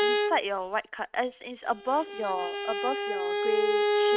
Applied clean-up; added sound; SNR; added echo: neural mask model RNNoise.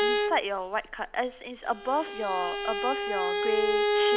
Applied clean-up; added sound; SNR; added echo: none; Bowed string instrument; -2 dB; none.